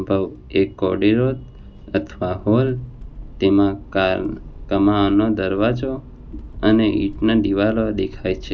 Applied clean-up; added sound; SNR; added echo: none; Accelerating, revving, vroom; 17 dB; none.